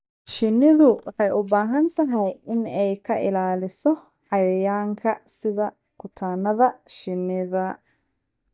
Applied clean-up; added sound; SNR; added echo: neural mask model DeepFilterNet 3.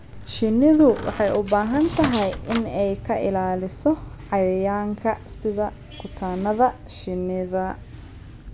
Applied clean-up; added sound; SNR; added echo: none; Squeak; 10 dB; none.